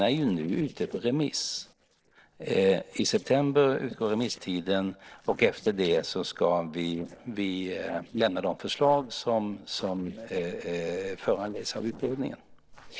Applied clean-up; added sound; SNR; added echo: neural separator model SepFormer DNS4.